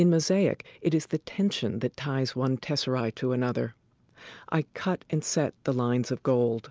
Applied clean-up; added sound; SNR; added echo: none; none; none; none.